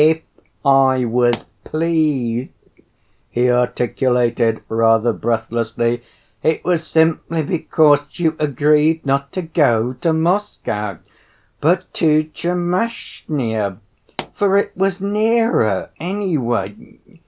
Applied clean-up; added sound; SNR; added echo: none; Explosion; 18 dB; none.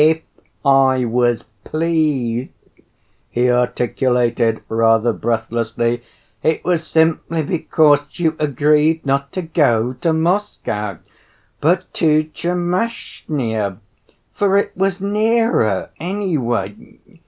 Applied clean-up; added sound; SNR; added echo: none; none; none; none.